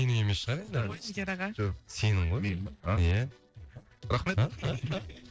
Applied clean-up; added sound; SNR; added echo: neural separator model SepFormer DNS4.